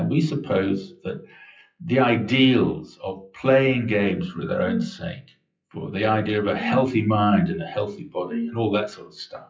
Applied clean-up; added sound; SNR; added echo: classical method WPE with log-MMSE.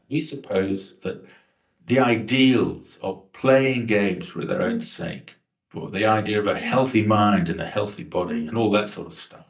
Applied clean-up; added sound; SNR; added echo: neural mask model DeepFilterNet 3.